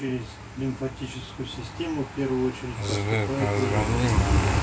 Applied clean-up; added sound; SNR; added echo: none; none; none; none.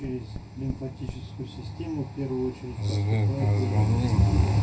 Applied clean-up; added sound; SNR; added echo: none; Tap; 19 dB; reverberation time 0.4 s.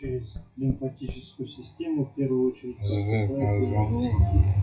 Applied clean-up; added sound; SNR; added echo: classical method WPE with log-MMSE.